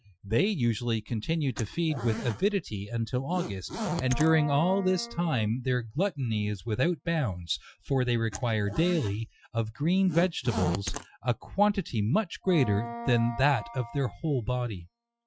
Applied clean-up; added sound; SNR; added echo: classical method Wiener filter.